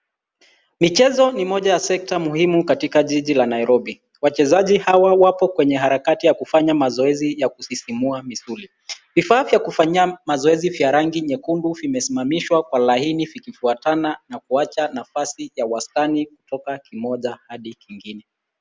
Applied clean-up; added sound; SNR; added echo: none; none; none; none.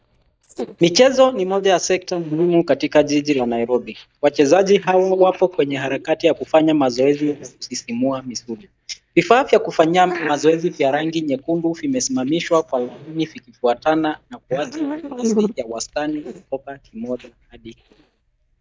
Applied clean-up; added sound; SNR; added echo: neural mask model DeepFilterNet 3.